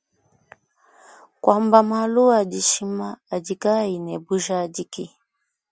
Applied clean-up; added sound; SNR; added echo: none; none; none; none.